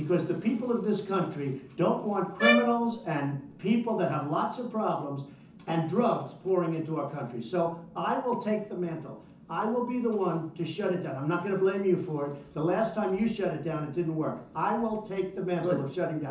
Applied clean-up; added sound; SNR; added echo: none; Bowed string instrument; 1 dB; reverberation time 0.9 s.